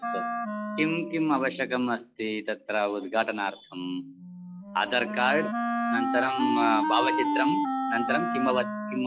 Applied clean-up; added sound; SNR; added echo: classical method log-MMSE.